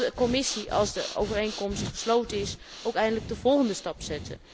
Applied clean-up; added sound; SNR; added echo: none; Breathing; 11 dB; none.